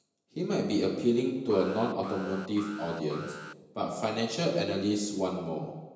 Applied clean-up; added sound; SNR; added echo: none; Alarm; 16 dB; reverberation time 1.0 s.